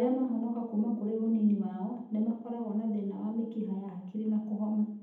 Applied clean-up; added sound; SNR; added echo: none; none; none; reverberation time 0.8 s.